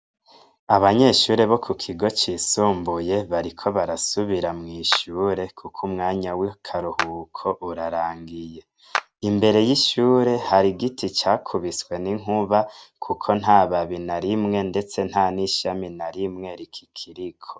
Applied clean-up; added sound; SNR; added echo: none; Clapping; 11 dB; none.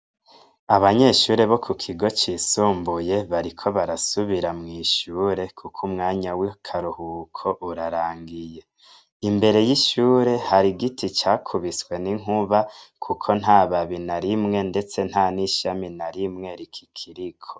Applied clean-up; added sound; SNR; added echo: none; none; none; none.